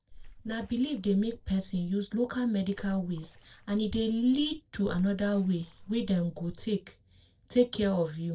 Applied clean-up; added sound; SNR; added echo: neural separator model SepFormer DNS4.